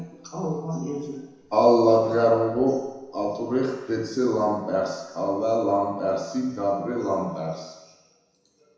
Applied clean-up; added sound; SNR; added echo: none; none; none; reverberation time 1.0 s.